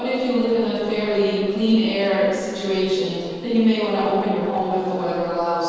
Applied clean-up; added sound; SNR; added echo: neural separator model SepFormer DNS4.